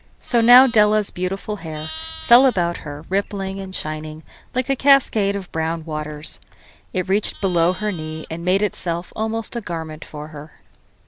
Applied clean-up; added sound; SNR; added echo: none; Door + Livestock, farm animals, working animals; 20 dB; none.